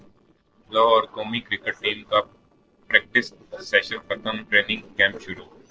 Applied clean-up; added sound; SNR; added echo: neural separator model SepFormer DNS4.